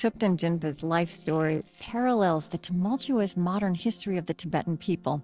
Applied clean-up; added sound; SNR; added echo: neural separator model SepFormer DNS4.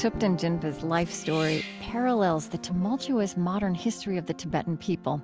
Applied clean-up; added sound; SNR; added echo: none; Cat; 17 dB; none.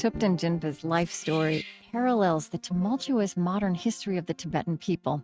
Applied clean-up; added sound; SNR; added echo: neural mask model RNNoise.